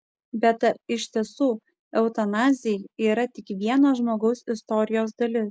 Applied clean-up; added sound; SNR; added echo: none; none; none; none.